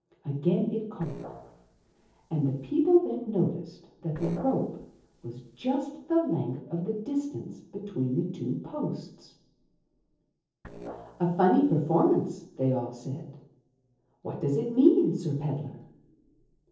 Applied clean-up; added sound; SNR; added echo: neural separator model SepFormer DNS4.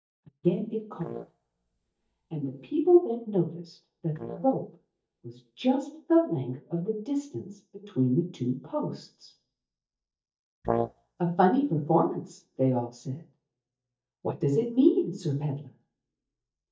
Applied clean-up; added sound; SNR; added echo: neural mask model DeepFilterNet 3.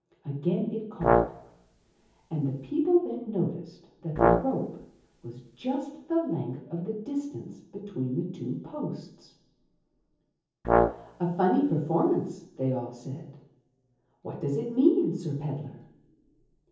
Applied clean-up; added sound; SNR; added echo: none; Brass instrument; -2 dB; reverberation time 0.7 s.